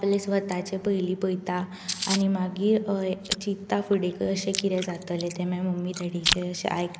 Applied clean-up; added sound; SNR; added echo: none; Chewing, mastication; 9 dB; none.